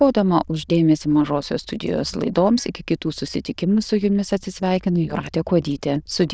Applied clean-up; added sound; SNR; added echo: neural diffusion model UNIVERSE++.